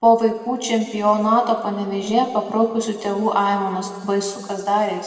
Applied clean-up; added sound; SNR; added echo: none; none; none; reverberation time 2.0 s.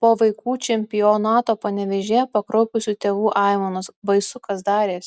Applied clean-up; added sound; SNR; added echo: none; none; none; none.